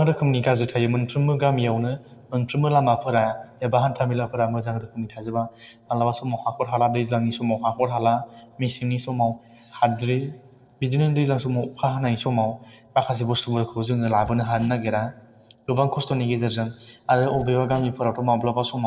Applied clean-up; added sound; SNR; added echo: neural separator model SepFormer DNS4.